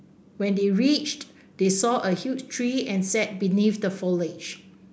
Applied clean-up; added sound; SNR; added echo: none; none; none; none.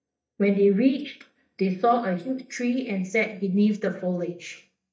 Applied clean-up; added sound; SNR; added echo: neural mask model DeepFilterNet 3.